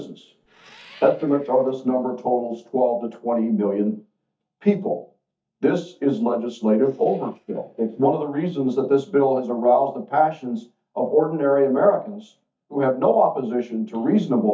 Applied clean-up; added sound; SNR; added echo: neural mask model DeepFilterNet 3.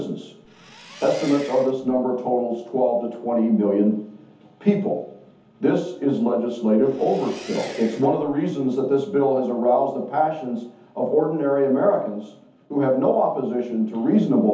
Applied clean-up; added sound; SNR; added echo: none; Engine; 19 dB; reverberation time 0.6 s.